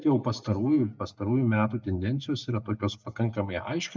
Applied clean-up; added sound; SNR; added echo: neural mask model DeepFilterNet 3.